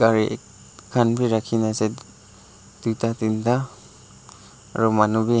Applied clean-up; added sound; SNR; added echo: none; none; none; none.